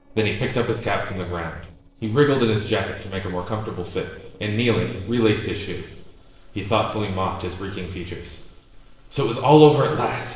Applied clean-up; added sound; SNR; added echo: neural separator model SepFormer DNS4.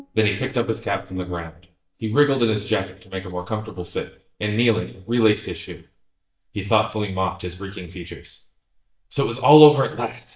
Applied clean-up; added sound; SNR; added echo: neural mask model DeepFilterNet 3.